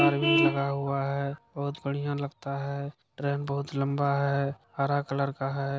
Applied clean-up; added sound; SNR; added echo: none; Vehicle horn, car horn, honking; 5 dB; none.